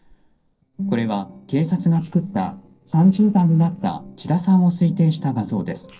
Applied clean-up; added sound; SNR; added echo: neural separator model SepFormer DNS4.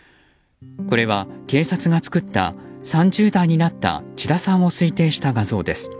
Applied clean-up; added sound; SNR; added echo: none; none; none; none.